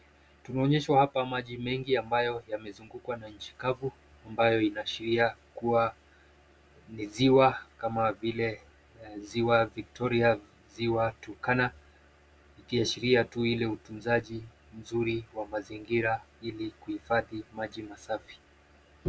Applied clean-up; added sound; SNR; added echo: none; none; none; none.